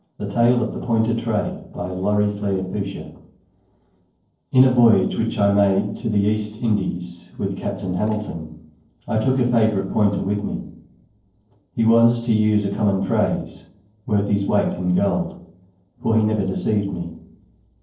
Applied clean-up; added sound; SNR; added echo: neural separator model SepFormer DNS4.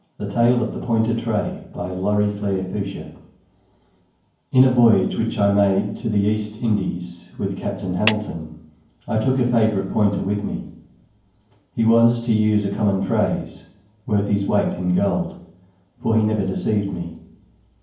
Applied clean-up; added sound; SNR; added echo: none; Clapping; 9 dB; reverberation time 0.9 s.